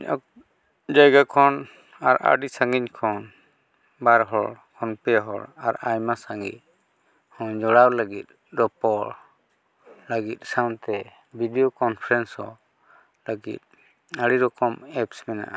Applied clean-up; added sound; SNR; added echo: none; none; none; none.